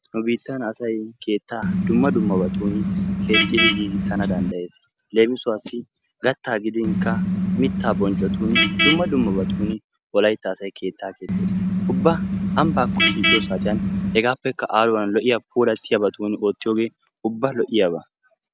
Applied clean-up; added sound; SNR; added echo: none; Vehicle horn, car horn, honking; -2 dB; none.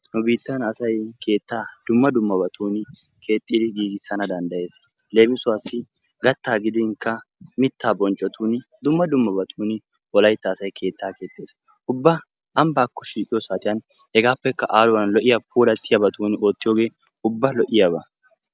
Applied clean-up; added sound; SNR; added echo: none; none; none; none.